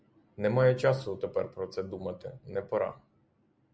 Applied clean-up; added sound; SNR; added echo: none; none; none; none.